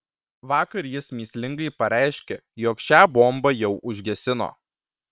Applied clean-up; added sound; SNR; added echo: neural separator model SepFormer WHAM!.